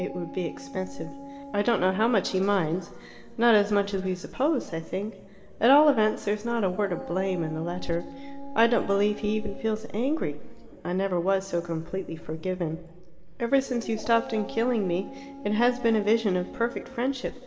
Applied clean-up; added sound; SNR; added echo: none; Dog; 17 dB; reverberation time 2.9 s.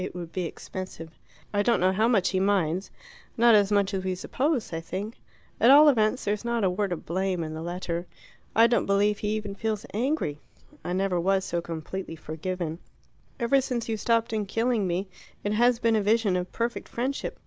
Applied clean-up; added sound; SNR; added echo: none; none; none; none.